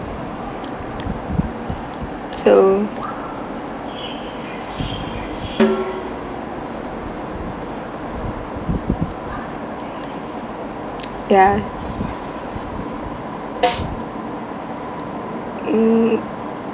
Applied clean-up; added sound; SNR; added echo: none; Snare drum + Snare drum; 3 dB; none.